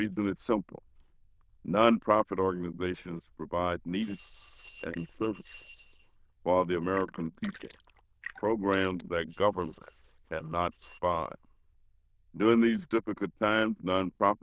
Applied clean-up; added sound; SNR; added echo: neural diffusion model UNIVERSE++.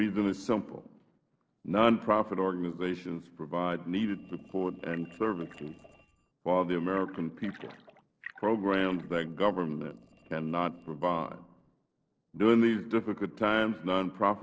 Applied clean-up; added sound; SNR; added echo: neural separator model SepFormer DNS4.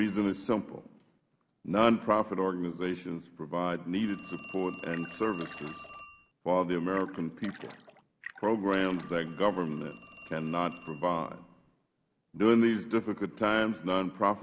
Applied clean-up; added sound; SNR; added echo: none; Splash, splatter + Telephone; 15 dB; none.